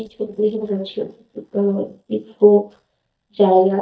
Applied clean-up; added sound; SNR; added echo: neural mask model DeepFilterNet 3.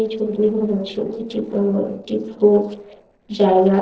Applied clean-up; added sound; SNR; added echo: neural separator model SepFormer DNS4.